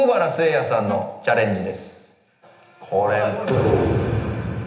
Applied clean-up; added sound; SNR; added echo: none; Wind instrument, woodwind instrument; 15 dB; reverberation time 0.8 s.